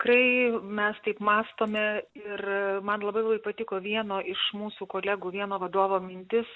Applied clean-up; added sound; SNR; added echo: none; none; none; none.